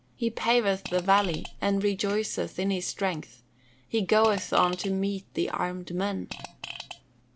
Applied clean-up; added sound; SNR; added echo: none; Fart; 13 dB; none.